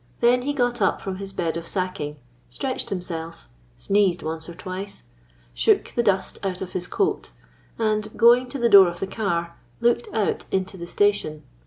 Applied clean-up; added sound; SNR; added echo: none; Cowbell; 19 dB; none.